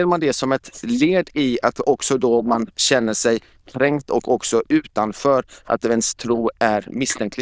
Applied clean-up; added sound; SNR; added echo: neural diffusion model UNIVERSE++.